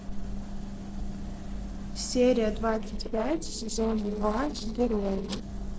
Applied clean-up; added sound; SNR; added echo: neural separator model SepFormer DNS4.